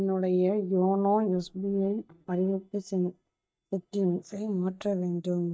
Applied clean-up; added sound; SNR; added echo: neural mask model DeepFilterNet 3.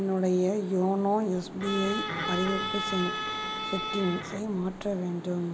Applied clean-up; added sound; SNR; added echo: none; Bowed string instrument; 5 dB; none.